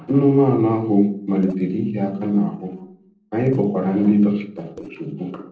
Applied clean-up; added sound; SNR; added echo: neural separator model SepFormer DNS4.